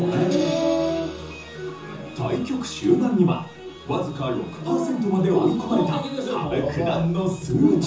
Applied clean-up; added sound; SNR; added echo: none; none; none; reverberation time 0.6 s.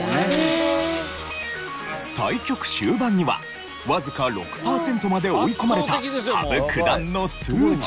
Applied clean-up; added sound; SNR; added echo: none; none; none; none.